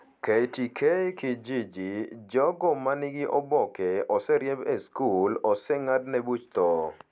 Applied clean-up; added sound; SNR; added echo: none; none; none; none.